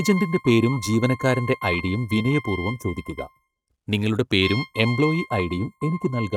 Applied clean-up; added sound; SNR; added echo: neural mask model RNNoise.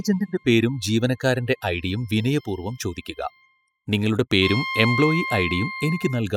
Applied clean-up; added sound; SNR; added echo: classical method spectral subtraction.